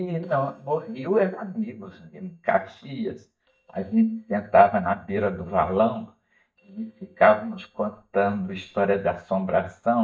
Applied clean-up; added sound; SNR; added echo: neural mask model DeepFilterNet 3.